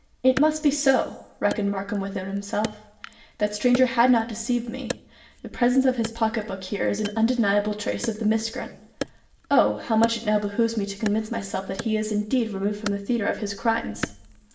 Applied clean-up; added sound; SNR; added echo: none; Wood; 15 dB; reverberation time 0.6 s.